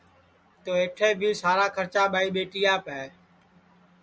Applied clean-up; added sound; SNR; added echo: none; none; none; none.